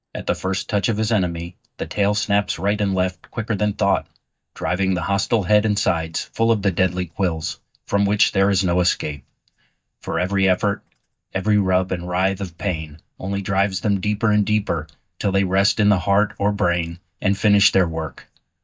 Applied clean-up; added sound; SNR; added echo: neural mask model DeepFilterNet 3.